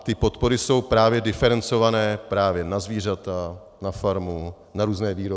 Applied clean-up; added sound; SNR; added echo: none; none; none; none.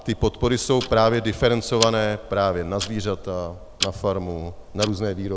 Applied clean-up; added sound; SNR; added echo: none; Tick-tock; 12 dB; none.